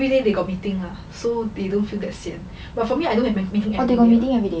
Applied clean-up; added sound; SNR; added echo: none; none; none; none.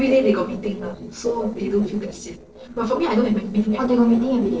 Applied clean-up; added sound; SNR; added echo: neural separator model SepFormer DNS4.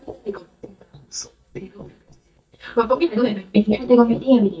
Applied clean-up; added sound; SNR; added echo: neural mask model DeepFilterNet 3.